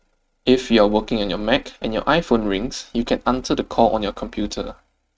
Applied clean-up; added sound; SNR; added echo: neural mask model RNNoise.